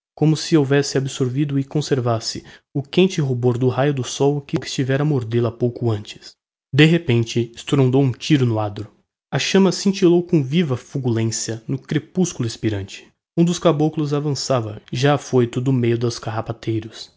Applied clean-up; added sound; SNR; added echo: none; none; none; none.